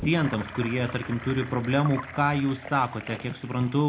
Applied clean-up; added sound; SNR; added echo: none; Sink (filling or washing) / Gurgling; 12 dB; reverberation time 0.2 s.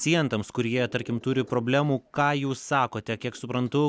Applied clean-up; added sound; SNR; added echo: none; none; none; none.